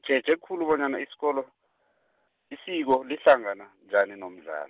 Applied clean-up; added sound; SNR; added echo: none; none; none; none.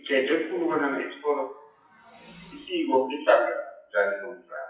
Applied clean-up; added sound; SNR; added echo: classical method WPE with log-MMSE.